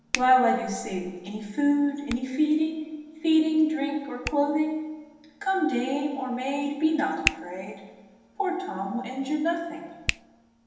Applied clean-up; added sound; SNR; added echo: none; Hands; 13 dB; reverberation time 1.0 s.